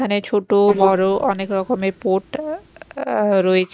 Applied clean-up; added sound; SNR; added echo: neural mask model Resemble Enhance denoiser.